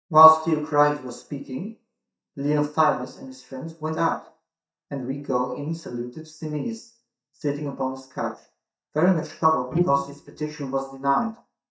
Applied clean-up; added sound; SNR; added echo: neural mask model DeepFilterNet 3.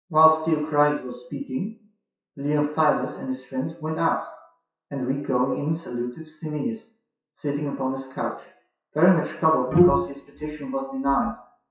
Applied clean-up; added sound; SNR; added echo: classical method WPE with log-MMSE.